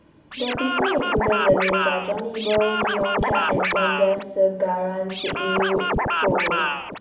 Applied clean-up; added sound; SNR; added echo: none; Scratching (performance technique); 0 dB; reverberation time 0.8 s.